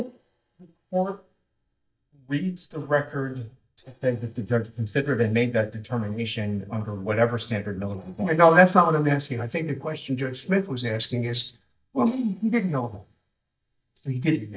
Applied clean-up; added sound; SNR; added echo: neural mask model DeepFilterNet 3.